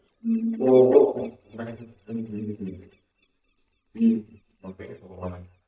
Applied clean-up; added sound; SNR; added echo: neural mask model DeepFilterNet 3.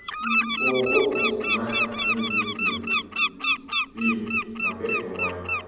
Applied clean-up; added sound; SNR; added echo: none; Bird; -2 dB; reverberation time 2.2 s.